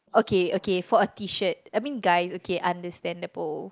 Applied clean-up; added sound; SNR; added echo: neural mask model Resemble Enhance denoiser.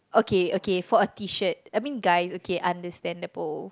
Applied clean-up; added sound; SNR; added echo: none; none; none; none.